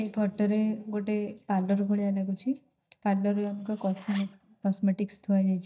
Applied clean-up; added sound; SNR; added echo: neural mask model DeepFilterNet 3.